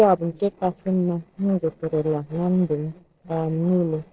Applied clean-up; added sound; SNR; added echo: neural separator model SepFormer DNS4.